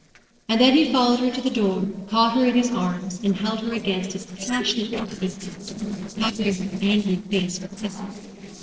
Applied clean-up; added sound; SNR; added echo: neural separator model SepFormer DNS4.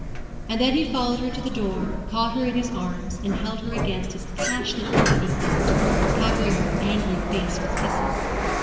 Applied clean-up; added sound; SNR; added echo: none; Sliding door; -2 dB; reverberation time 1.8 s.